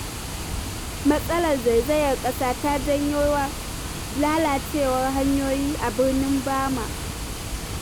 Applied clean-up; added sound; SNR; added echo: none; Water; 6 dB; none.